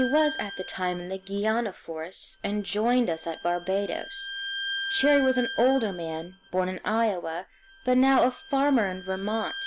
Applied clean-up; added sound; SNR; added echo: none; Bowed string instrument; 11 dB; none.